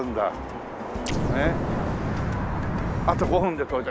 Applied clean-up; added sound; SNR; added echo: none; Explosion; -1 dB; none.